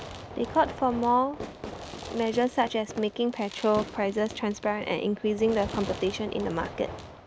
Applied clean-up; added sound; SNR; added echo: none; Fireworks; 12 dB; none.